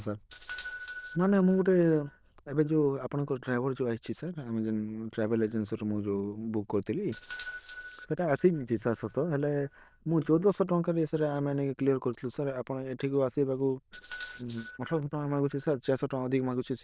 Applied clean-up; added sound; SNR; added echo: neural diffusion model UNIVERSE++.